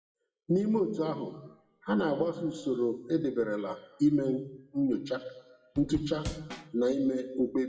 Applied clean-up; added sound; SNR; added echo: classical method WPE with log-MMSE.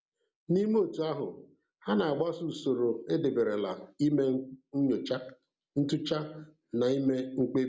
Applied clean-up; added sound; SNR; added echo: none; none; none; none.